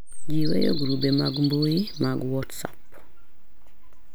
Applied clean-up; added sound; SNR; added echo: none; Bird vocalization, bird call, bird song; 15 dB; none.